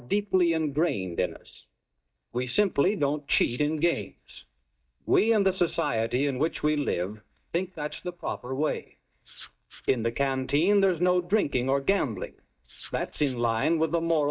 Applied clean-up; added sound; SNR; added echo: neural mask model DeepFilterNet 3.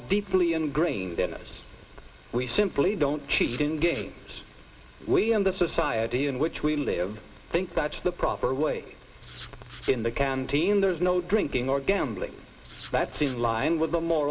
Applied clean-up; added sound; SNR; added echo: none; Writing; 19 dB; reverberation time 1.2 s.